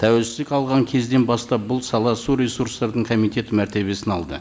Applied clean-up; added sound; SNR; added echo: none; none; none; none.